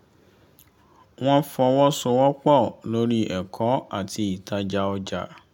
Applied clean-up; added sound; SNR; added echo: none; none; none; none.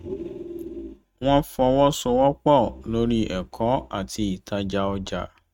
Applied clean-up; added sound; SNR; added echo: neural mask model RNNoise.